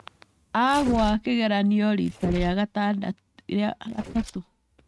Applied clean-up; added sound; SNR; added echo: neural mask model RNNoise.